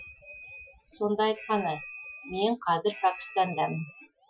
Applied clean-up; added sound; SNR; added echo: classical method Wiener filter.